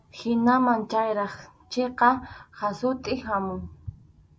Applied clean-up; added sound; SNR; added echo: none; none; none; none.